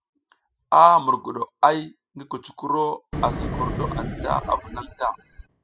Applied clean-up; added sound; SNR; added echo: classical method spectral subtraction.